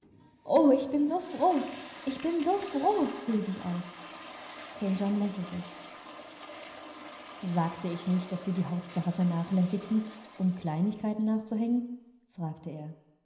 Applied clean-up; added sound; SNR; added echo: none; Toilet flush; 17 dB; reverberation time 0.9 s.